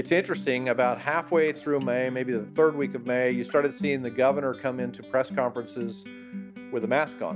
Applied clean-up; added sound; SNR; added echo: none; Acoustic guitar; 12 dB; none.